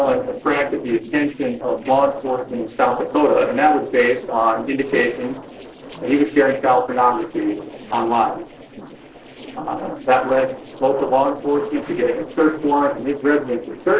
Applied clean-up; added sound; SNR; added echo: neural separator model SepFormer DNS4.